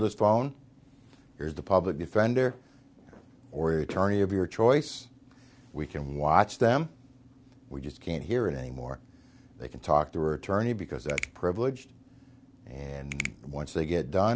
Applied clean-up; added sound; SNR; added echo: none; Finger snapping; 13 dB; none.